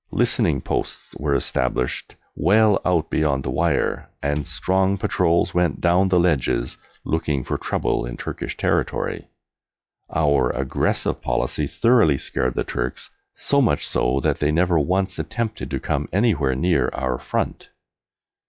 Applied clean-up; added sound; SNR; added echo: classical method log-MMSE.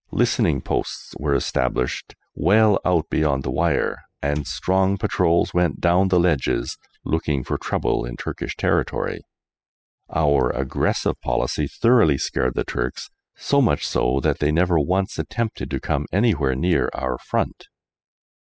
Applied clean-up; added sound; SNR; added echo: classical method spectral subtraction.